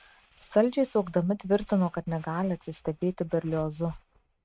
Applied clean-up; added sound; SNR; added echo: neural mask model RNNoise.